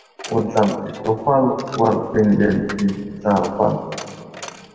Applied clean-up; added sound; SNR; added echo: none; Coin (dropping); 18 dB; reverberation time 2.3 s.